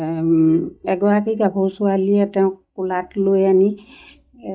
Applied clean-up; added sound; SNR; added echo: neural mask model DeepFilterNet 3.